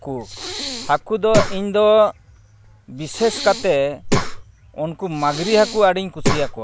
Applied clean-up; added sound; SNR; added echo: none; Breathing; 4 dB; none.